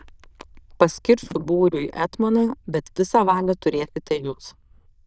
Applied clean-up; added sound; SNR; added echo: neural diffusion model UNIVERSE++.